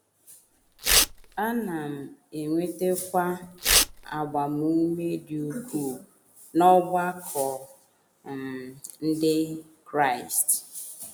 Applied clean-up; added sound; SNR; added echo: none; Tearing; -1 dB; none.